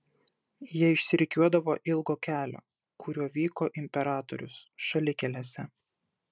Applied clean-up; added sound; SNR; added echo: none; none; none; none.